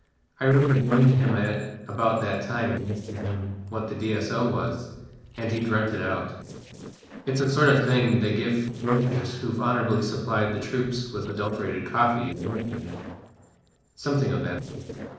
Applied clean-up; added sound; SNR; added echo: neural separator model SepFormer DNS4.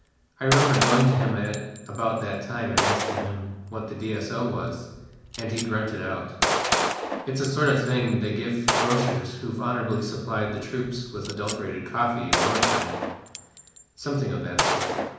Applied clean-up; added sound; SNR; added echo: none; Gunshot, gunfire; 2 dB; reverberation time 1.0 s.